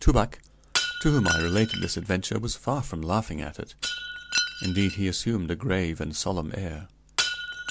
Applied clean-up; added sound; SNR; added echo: none; Shatter; 7 dB; none.